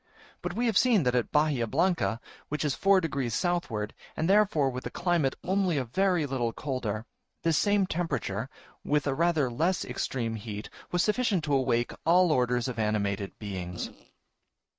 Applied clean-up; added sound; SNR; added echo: neural mask model RNNoise.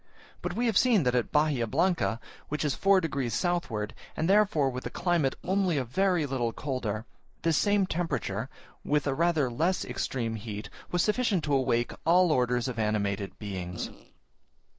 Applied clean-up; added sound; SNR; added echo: neural mask model Resemble Enhance denoiser.